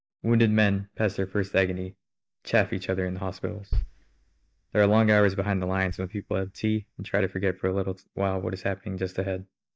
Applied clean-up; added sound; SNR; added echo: neural mask model DeepFilterNet 3.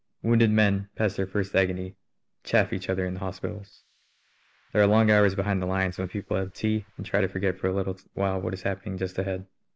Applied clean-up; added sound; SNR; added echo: neural mask model Resemble Enhance denoiser.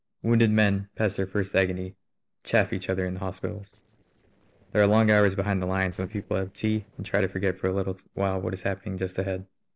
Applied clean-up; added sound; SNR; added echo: neural separator model SepFormer DNS4.